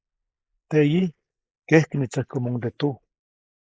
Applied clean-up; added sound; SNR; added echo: neural mask model Resemble Enhance denoiser.